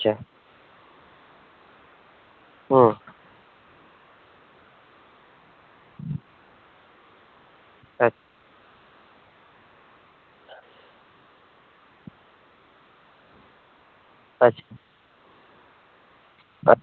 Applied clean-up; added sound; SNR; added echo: none; none; none; none.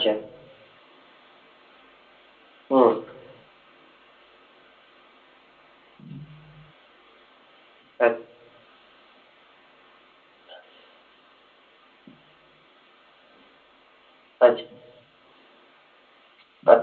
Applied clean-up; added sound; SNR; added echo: none; none; none; reverberation time 0.3 s.